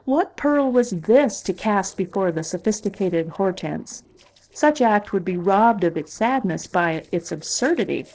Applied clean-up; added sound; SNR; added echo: neural separator model SepFormer DNS4.